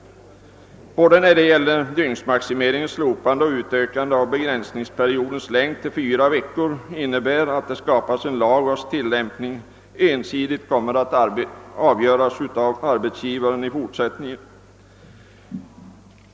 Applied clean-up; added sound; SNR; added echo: none; none; none; none.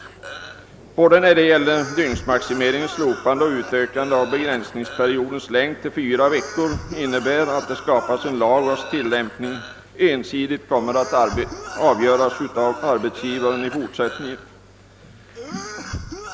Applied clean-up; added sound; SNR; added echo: none; Cough; 14 dB; none.